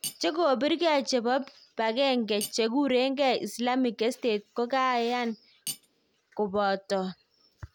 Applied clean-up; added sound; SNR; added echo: none; Cutlery, silverware; 17 dB; none.